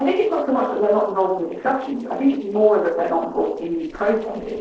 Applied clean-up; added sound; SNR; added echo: neural separator model SepFormer DNS4.